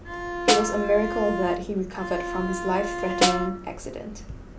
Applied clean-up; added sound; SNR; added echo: none; Bowed string instrument + Snare drum; 1 dB; none.